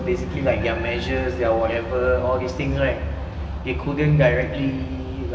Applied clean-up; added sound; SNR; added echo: none; Musical instrument; 18 dB; reverberation time 1.5 s.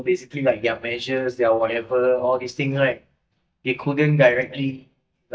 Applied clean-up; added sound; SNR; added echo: neural mask model DeepFilterNet 3.